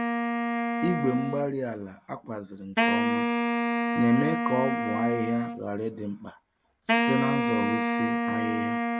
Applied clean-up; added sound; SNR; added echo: none; Wind instrument, woodwind instrument; -3 dB; none.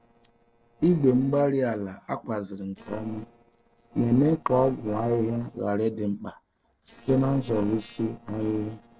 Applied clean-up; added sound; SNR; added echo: neural separator model SepFormer DNS4.